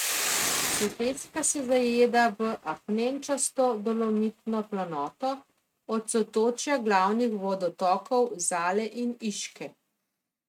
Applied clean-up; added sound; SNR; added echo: neural mask model RNNoise.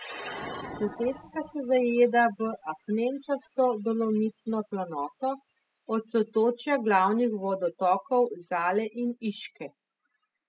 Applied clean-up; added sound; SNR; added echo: classical method spectral subtraction.